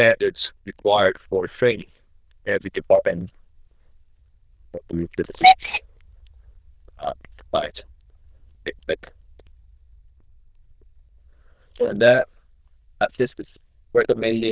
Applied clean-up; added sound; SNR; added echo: neural diffusion model UNIVERSE++.